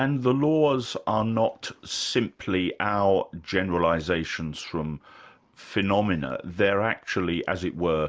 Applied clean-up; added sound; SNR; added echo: none; none; none; none.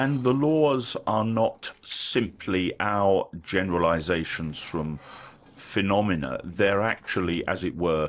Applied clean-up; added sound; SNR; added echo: neural separator model SepFormer DNS4.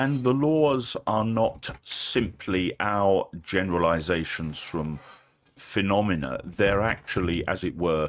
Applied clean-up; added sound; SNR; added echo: neural mask model RNNoise.